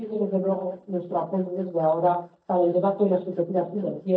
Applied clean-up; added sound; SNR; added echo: neural mask model DeepFilterNet 3.